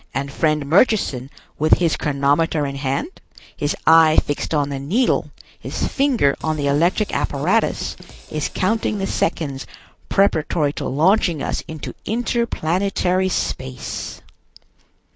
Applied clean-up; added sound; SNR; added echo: none; Drum kit; 18 dB; none.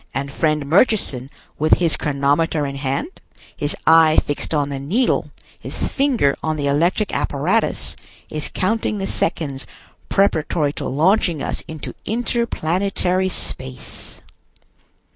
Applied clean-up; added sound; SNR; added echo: none; none; none; none.